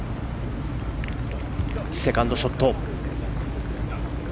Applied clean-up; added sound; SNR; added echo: none; none; none; none.